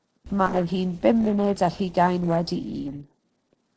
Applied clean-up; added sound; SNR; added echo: neural separator model SepFormer DNS4.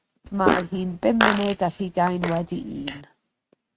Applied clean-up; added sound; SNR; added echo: neural mask model RNNoise.